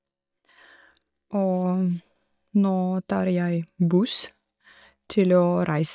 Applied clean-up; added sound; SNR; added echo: neural mask model DeepFilterNet 3.